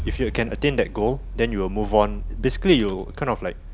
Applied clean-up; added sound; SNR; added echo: none; Rattle / Engine starting / Car; 8 dB; none.